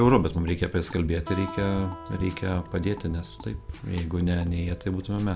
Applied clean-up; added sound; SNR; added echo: none; Drum kit + Acoustic guitar; 14 dB; none.